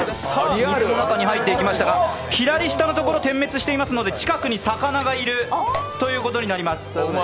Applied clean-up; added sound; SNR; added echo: none; Engine; 17 dB; none.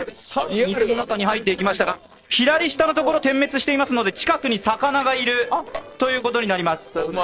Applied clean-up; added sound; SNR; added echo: neural separator model SepFormer DNS4.